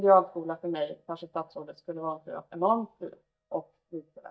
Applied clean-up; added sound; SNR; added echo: neural mask model DeepFilterNet 3.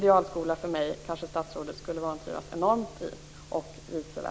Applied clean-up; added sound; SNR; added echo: none; none; none; none.